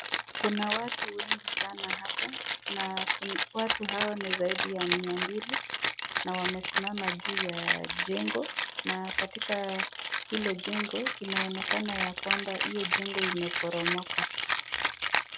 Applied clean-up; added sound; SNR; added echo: none; Rattle (instrument); -5 dB; none.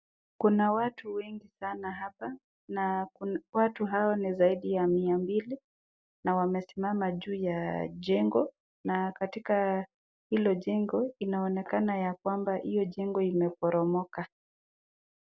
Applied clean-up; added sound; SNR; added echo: none; none; none; none.